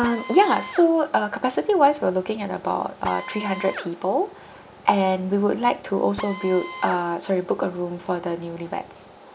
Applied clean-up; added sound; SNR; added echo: none; Drill; 17 dB; none.